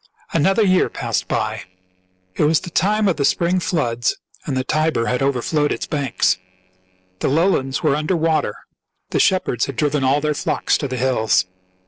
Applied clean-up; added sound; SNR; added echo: neural separator model SepFormer DNS4.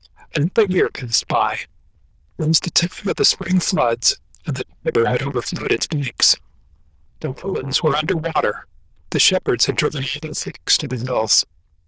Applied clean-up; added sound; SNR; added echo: neural diffusion model UNIVERSE++.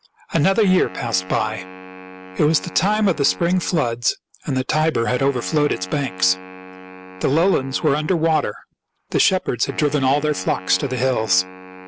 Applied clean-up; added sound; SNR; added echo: none; Wind instrument, woodwind instrument; 17 dB; none.